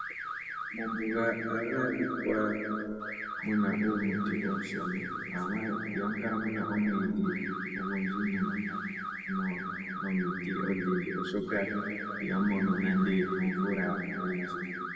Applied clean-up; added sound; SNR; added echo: none; Alarm / Car; 6 dB; reverberation time 2.1 s.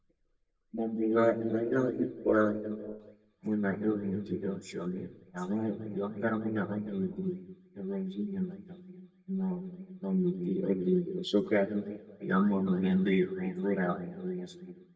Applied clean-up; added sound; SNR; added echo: neural mask model DeepFilterNet 3.